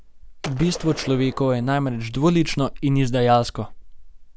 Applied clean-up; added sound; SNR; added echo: none; Gunshot, gunfire; 16 dB; none.